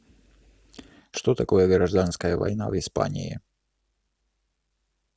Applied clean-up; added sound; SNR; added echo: none; none; none; none.